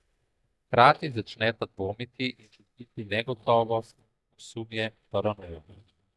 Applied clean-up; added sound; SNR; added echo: neural mask model DeepFilterNet 3.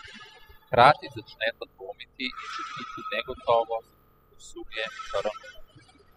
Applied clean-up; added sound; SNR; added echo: classical method spectral subtraction.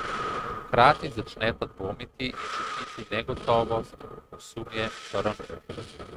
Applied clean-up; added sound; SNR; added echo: neural mask model RNNoise.